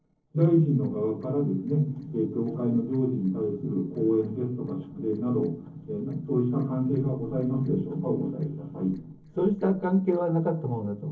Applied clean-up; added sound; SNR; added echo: neural separator model SepFormer DNS4.